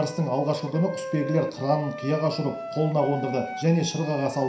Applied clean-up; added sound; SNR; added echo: none; Wind instrument, woodwind instrument; 10 dB; reverberation time 0.5 s.